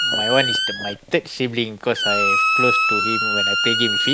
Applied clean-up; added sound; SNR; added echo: none; Squeak; -3 dB; none.